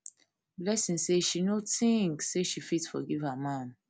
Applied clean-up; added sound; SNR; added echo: none; none; none; none.